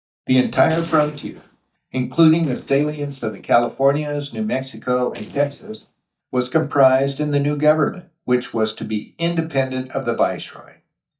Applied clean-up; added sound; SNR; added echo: neural mask model DeepFilterNet 3.